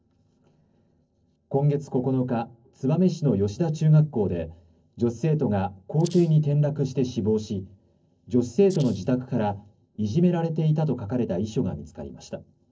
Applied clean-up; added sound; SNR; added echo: neural separator model SepFormer DNS4.